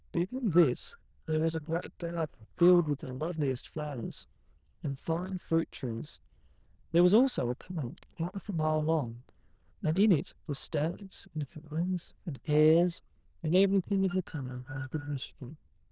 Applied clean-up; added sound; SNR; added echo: neural diffusion model UNIVERSE++.